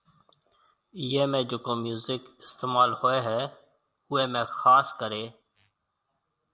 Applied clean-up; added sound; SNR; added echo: none; none; none; none.